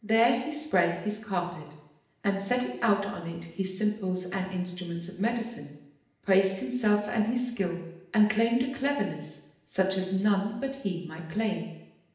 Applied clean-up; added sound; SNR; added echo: none; none; none; reverberation time 0.8 s.